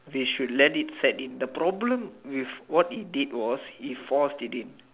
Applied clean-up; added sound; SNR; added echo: none; none; none; none.